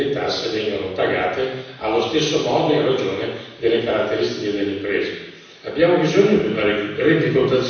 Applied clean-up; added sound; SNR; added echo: none; none; none; reverberation time 1.1 s.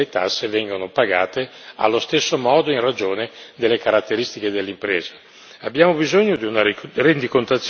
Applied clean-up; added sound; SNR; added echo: none; none; none; none.